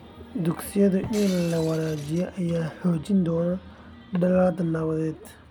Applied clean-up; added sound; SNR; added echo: none; Shatter; 19 dB; none.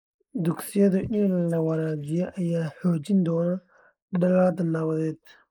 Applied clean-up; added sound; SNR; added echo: neural mask model Resemble Enhance denoiser.